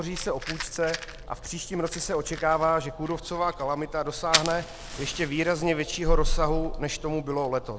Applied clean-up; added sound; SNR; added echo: none; Fire; 3 dB; none.